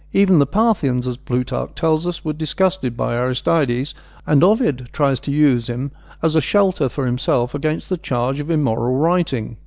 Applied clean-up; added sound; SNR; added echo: none; none; none; none.